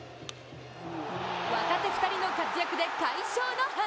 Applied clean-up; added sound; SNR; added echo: none; none; none; none.